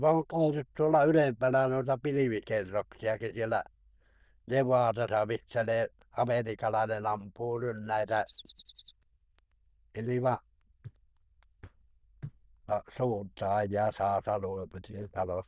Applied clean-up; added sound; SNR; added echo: neural diffusion model UNIVERSE++.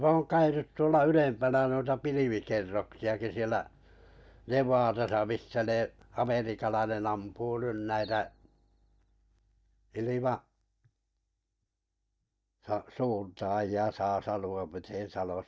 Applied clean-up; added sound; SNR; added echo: neural mask model DeepFilterNet 3.